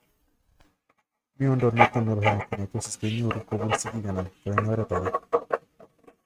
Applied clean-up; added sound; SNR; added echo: neural mask model RNNoise.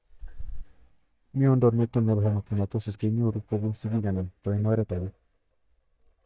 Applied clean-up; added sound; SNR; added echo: neural mask model DeepFilterNet 3.